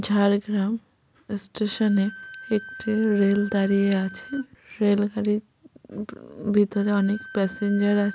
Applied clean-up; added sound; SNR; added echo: none; Wind instrument, woodwind instrument; 19 dB; none.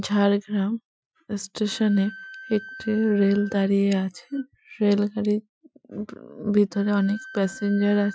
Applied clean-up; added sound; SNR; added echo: classical method Wiener filter.